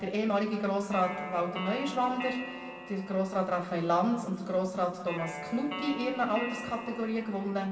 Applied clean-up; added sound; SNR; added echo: none; Guitar; 12 dB; reverberation time 1.9 s.